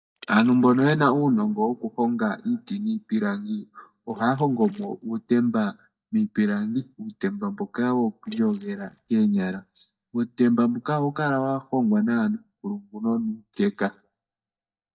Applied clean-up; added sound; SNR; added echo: neural mask model DeepFilterNet 3.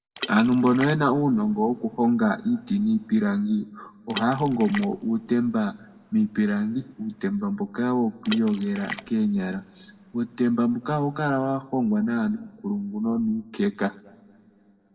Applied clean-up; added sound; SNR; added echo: none; Water / Splash, splatter; 17 dB; reverberation time 0.9 s.